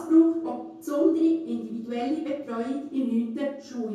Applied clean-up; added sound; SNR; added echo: none; none; none; reverberation time 0.6 s.